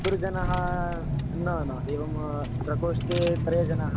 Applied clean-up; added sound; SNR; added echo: none; Engine / Car; -1 dB; none.